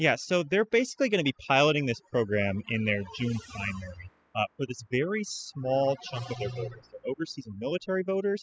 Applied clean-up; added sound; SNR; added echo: classical method spectral subtraction.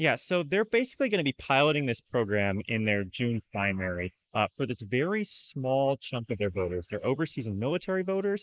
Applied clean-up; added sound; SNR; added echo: neural mask model Resemble Enhance denoiser.